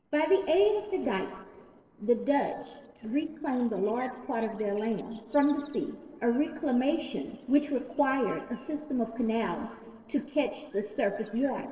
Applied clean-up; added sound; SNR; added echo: neural separator model SepFormer DNS4.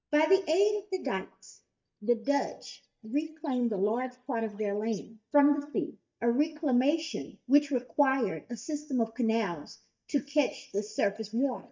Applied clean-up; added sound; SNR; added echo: neural mask model DeepFilterNet 3.